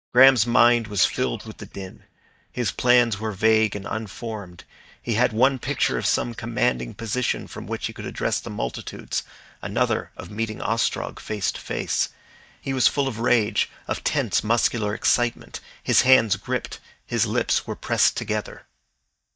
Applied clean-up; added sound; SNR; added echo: neural mask model DeepFilterNet 3.